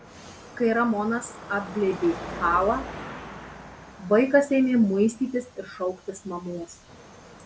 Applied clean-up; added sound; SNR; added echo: none; Car passing by / Traffic noise, roadway noise / Engine; 15 dB; none.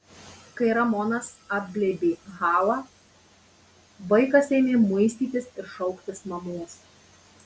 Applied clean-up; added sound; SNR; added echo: none; none; none; none.